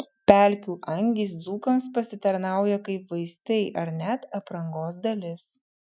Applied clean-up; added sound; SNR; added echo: classical method Wiener filter.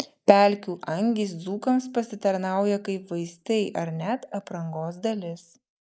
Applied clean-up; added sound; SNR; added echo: neural mask model Resemble Enhance denoiser.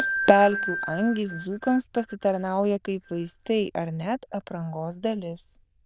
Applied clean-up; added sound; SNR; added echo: neural diffusion model UNIVERSE++.